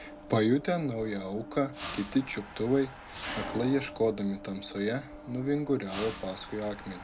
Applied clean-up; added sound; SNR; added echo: none; Mechanisms; 12 dB; none.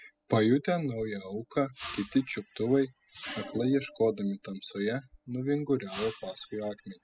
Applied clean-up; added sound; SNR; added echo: classical method spectral subtraction.